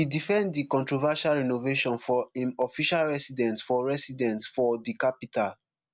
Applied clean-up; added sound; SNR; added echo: none; none; none; none.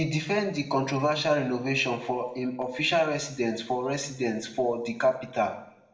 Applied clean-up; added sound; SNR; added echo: none; none; none; reverberation time 0.7 s.